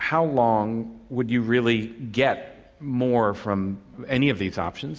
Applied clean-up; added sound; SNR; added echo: none; none; none; none.